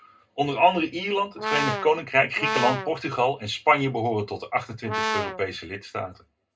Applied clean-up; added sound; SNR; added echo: none; Brass instrument; 4 dB; reverberation time 0.2 s.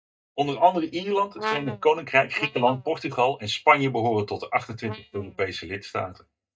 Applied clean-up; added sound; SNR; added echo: neural mask model DeepFilterNet 3.